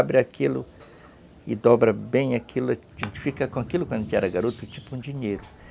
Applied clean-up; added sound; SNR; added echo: none; Thunder / Cricket; 20 dB; none.